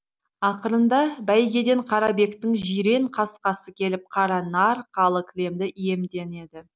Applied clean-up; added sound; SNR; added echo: none; none; none; none.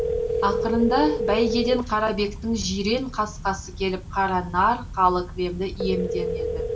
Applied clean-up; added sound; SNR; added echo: none; Telephone; 4 dB; reverberation time 0.2 s.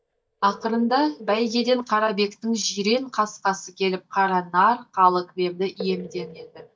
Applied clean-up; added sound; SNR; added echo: neural mask model DeepFilterNet 3.